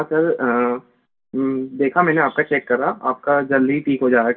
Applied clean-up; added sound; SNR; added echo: none; none; none; reverberation time 0.1 s.